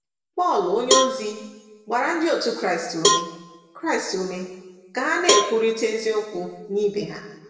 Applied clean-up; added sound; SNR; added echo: none; Cowbell; 2 dB; reverberation time 1.1 s.